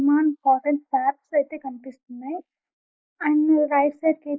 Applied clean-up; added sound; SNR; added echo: neural mask model Resemble Enhance denoiser.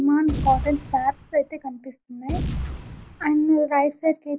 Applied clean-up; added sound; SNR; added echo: none; Boom; 8 dB; none.